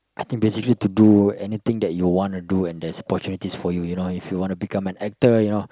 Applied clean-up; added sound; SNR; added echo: none; none; none; none.